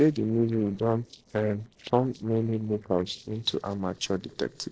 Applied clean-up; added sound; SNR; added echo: neural separator model SepFormer DNS4.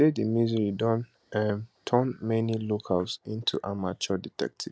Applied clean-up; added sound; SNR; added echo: none; none; none; none.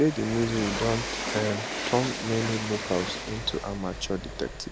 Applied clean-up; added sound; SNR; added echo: none; Train; 5 dB; none.